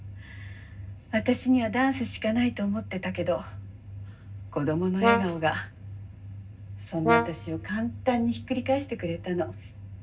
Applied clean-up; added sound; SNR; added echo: none; Brass instrument; 1 dB; reverberation time 0.4 s.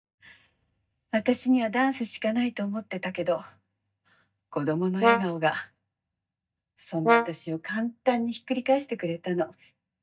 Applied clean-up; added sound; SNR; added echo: neural mask model DeepFilterNet 3.